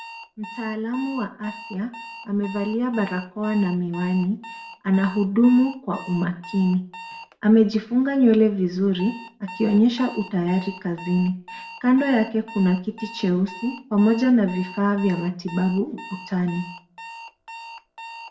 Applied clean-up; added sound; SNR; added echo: none; Alarm; 18 dB; reverberation time 0.4 s.